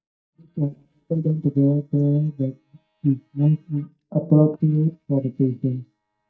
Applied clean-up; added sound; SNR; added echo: neural mask model DeepFilterNet 3.